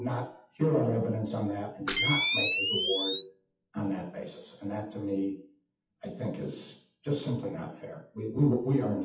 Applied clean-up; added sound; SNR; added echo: classical method WPE with log-MMSE.